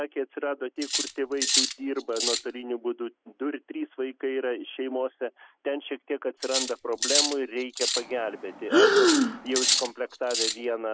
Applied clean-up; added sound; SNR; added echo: none; Breathing + Cutlery, silverware; -5 dB; none.